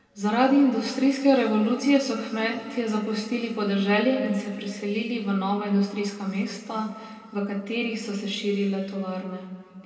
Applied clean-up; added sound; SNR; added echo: none; none; none; reverberation time 2.0 s.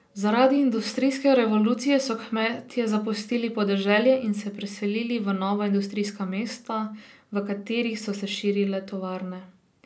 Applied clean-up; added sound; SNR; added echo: none; none; none; none.